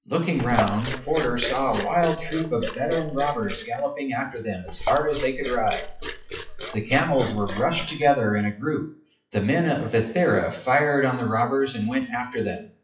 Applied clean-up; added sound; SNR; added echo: classical method WPE with log-MMSE.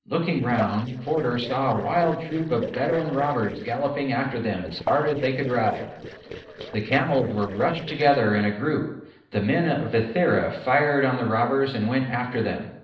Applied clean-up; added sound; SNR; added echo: neural separator model SepFormer DNS4.